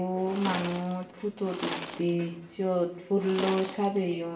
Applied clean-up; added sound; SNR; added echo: none; Tools; 9 dB; reverberation time 0.8 s.